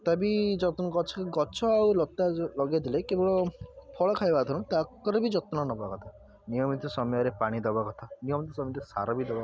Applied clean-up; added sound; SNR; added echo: none; none; none; none.